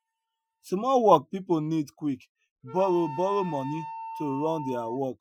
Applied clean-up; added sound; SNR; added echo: classical method Wiener filter.